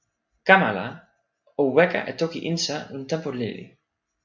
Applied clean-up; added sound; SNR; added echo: none; none; none; none.